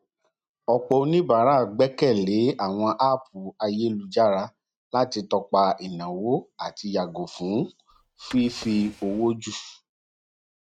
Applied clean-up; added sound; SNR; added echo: neural mask model RNNoise.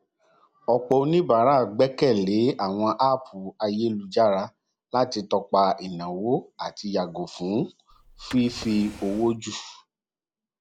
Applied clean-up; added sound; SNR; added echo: none; Drawer open or close; 18 dB; none.